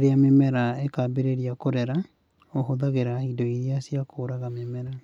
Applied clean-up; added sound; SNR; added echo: none; none; none; none.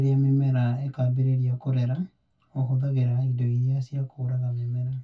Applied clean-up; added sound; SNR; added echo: none; none; none; reverberation time 0.1 s.